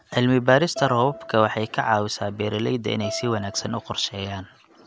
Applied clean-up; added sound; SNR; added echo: none; Bowed string instrument; 16 dB; none.